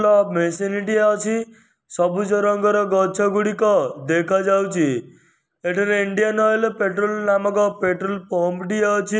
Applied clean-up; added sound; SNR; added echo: none; none; none; none.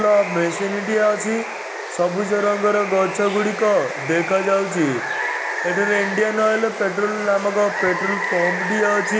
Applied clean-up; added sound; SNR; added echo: none; Water; 6 dB; none.